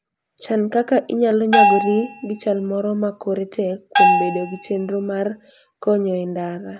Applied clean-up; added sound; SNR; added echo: none; Bell; -1 dB; none.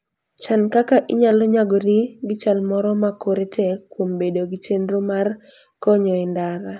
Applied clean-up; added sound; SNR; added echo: none; none; none; none.